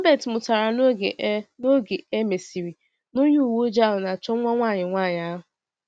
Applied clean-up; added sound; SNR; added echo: none; none; none; none.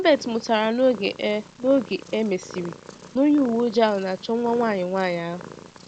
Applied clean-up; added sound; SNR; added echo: none; Purr; 19 dB; none.